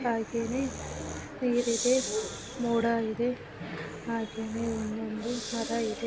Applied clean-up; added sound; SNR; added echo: none; Breathing; 11 dB; none.